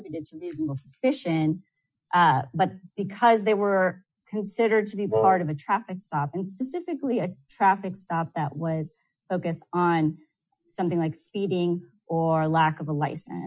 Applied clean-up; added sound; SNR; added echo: classical method Wiener filter.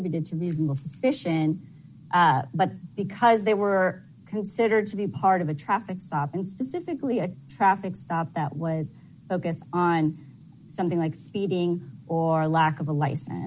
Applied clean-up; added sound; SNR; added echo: none; none; none; none.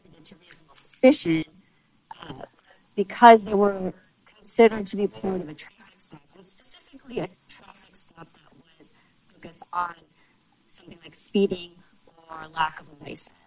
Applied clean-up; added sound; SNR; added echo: neural separator model SepFormer WHAM!.